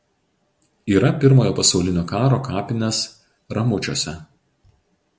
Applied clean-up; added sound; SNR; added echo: none; none; none; none.